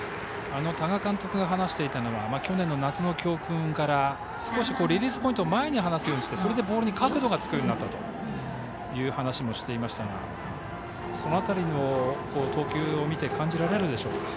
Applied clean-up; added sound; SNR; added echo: none; none; none; none.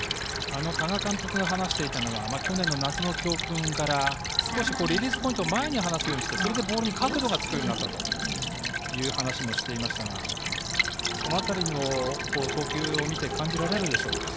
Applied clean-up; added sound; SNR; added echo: none; Stream / Trickle, dribble; 2 dB; none.